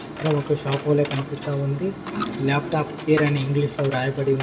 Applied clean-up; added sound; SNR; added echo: none; Coin (dropping); 13 dB; reverberation time 1.0 s.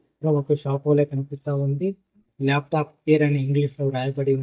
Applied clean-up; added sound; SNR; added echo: neural mask model DeepFilterNet 3.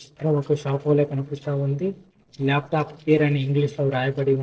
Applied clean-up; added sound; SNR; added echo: neural separator model SepFormer DNS4.